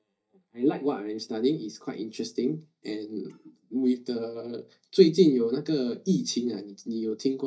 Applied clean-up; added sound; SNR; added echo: neural mask model DeepFilterNet 3.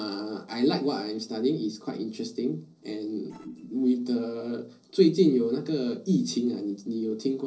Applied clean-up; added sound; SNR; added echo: neural separator model SepFormer DNS4.